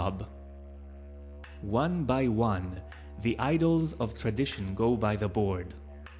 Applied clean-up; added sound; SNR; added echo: none; Musical instrument; 14 dB; none.